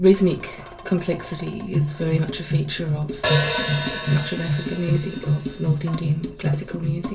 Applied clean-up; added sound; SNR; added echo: none; Hi-hat; 3 dB; reverberation time 0.3 s.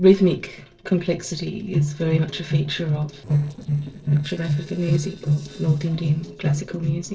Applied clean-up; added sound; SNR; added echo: neural separator model SepFormer DNS4.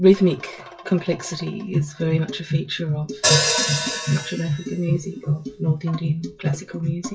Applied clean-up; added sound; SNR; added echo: classical method WPE with log-MMSE.